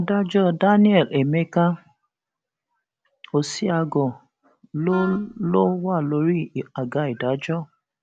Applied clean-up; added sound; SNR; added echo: none; Wind instrument, woodwind instrument; 14 dB; none.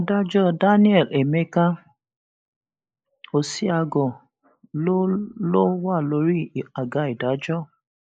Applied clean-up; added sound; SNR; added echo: neural mask model Resemble Enhance denoiser.